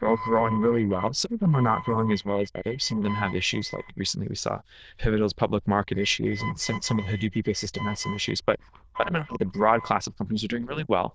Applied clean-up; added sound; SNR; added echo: neural diffusion model UNIVERSE++.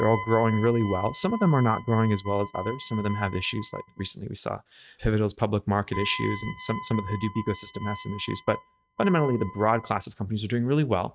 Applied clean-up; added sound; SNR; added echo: neural mask model RNNoise.